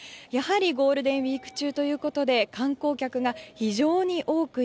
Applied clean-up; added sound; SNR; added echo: none; none; none; none.